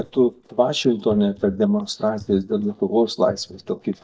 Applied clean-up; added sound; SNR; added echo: neural mask model DeepFilterNet 3.